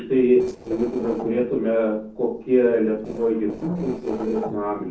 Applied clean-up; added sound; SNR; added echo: neural separator model SepFormer DNS4.